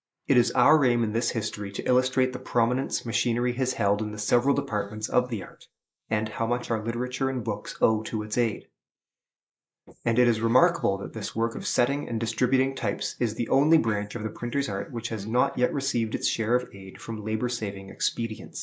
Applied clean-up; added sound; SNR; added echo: neural mask model Resemble Enhance denoiser.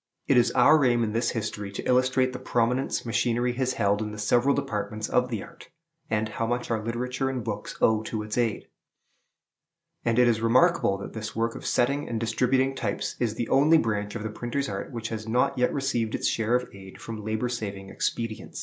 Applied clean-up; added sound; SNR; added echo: none; none; none; none.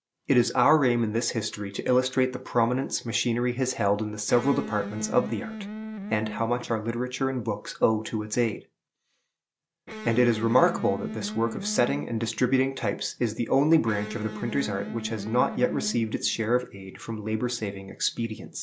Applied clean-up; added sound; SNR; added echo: none; Electric guitar; 10 dB; none.